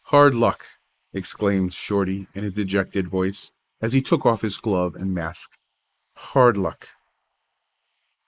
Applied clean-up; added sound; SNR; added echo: neural mask model Resemble Enhance denoiser.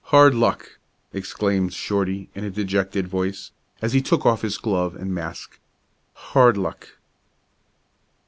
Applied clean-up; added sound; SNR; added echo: none; none; none; none.